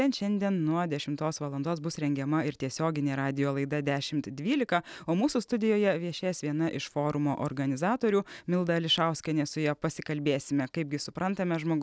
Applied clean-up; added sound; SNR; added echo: none; none; none; none.